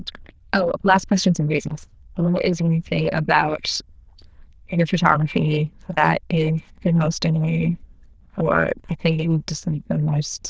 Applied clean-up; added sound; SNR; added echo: neural diffusion model UNIVERSE++.